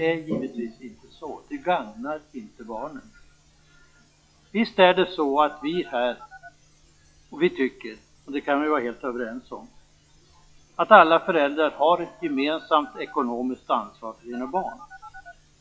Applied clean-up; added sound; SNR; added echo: classical method log-MMSE.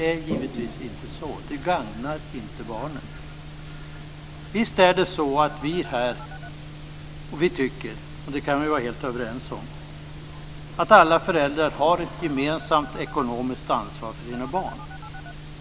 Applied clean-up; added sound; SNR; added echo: none; Telephone + Toilet flush; 18 dB; none.